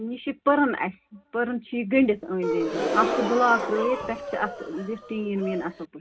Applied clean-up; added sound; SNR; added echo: none; Gasp; 4 dB; reverberation time 0.3 s.